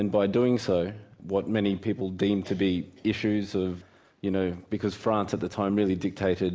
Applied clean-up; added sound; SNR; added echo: none; none; none; none.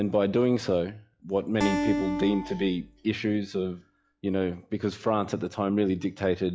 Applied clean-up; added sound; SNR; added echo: classical method log-MMSE.